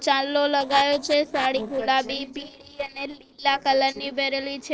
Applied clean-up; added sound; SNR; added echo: neural separator model SepFormer DNS4.